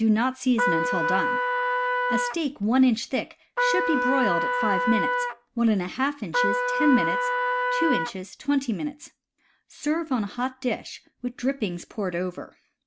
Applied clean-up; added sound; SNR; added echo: none; Trumpet; -1 dB; none.